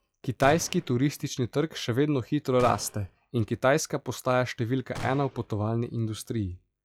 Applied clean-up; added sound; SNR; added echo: classical method log-MMSE.